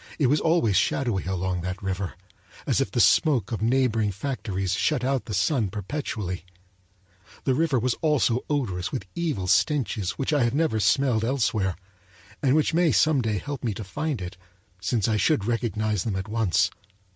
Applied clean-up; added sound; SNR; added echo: none; none; none; none.